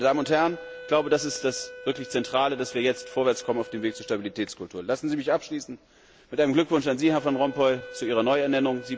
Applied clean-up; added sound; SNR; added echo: none; Wind instrument, woodwind instrument; 17 dB; none.